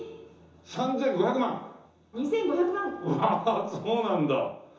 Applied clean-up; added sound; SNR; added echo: none; none; none; reverberation time 0.7 s.